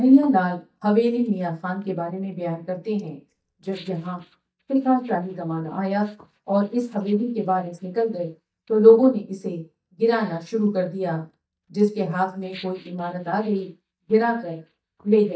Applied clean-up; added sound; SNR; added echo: neural mask model DeepFilterNet 3.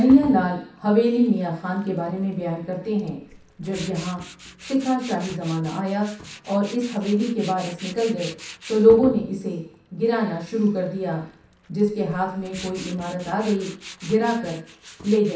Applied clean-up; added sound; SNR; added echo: none; Tools; 18 dB; reverberation time 0.7 s.